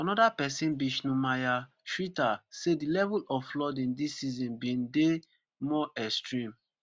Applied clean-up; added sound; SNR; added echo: none; none; none; none.